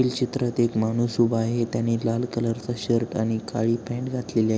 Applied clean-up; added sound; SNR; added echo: none; none; none; none.